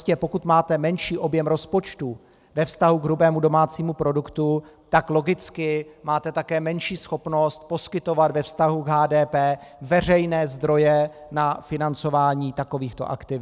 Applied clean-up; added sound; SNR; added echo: none; none; none; none.